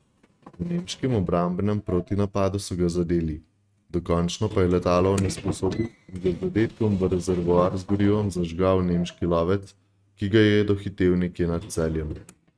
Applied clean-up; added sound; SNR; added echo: neural mask model RNNoise.